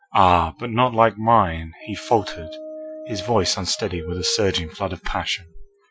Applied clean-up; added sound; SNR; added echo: classical method Wiener filter.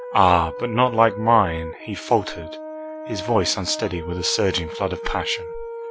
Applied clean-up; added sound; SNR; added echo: none; Brass instrument; 11 dB; none.